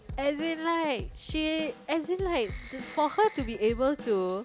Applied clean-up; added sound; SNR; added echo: none; Telephone + Drum / Drum kit; 10 dB; none.